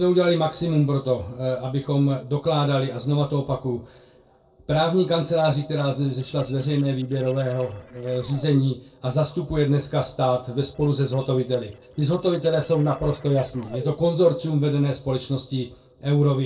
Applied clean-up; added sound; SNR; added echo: neural separator model SepFormer DNS4.